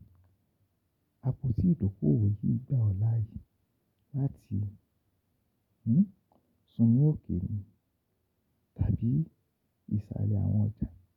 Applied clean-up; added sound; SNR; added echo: none; none; none; none.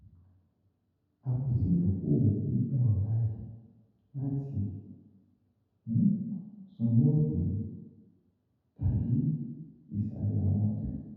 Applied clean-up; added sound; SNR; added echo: none; none; none; reverberation time 1.2 s.